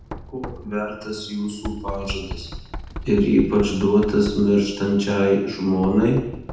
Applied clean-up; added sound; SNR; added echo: none; Knock; 13 dB; reverberation time 0.8 s.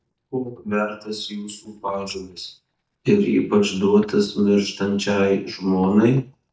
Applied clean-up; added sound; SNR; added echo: neural mask model DeepFilterNet 3.